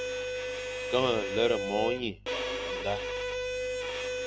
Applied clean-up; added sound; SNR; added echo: none; Bowed string instrument; 0 dB; none.